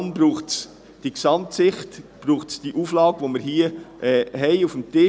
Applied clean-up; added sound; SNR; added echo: none; none; none; none.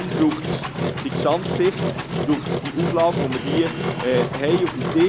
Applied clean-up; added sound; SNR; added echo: none; Engine; 3 dB; none.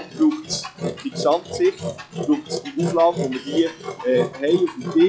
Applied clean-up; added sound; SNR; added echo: classical method log-MMSE.